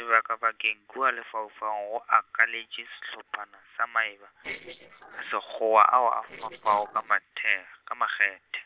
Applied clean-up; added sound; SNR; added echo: neural separator model SepFormer DNS4.